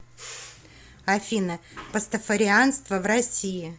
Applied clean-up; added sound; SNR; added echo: none; none; none; none.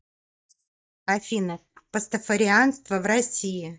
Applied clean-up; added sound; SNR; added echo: neural mask model DeepFilterNet 3.